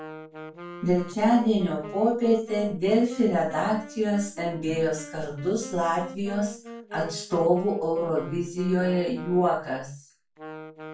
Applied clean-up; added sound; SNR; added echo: none; Wind instrument, woodwind instrument; 16 dB; reverberation time 0.3 s.